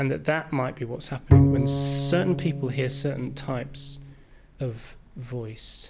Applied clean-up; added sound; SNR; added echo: none; Bowed string instrument; -4 dB; none.